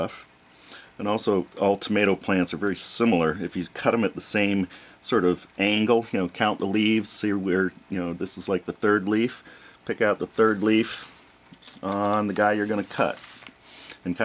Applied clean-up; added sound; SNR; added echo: none; none; none; none.